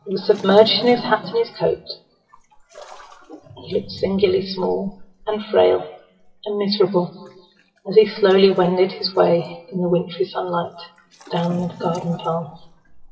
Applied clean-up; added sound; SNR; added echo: classical method WPE with log-MMSE.